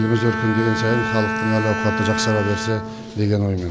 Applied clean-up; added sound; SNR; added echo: none; Bowed string instrument; 4 dB; none.